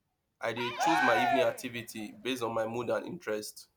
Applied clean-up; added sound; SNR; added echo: none; Cheering; -2 dB; none.